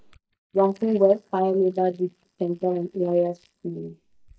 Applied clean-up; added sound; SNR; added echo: neural mask model DeepFilterNet 3.